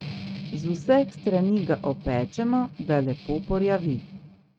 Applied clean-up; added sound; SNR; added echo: neural mask model RNNoise.